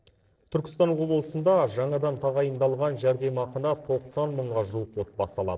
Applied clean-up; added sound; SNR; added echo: neural separator model SepFormer DNS4.